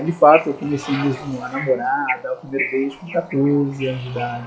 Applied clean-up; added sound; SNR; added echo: classical method log-MMSE.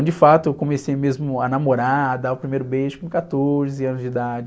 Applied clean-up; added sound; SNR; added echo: none; none; none; none.